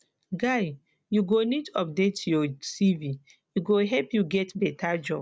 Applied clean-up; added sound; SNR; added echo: none; none; none; none.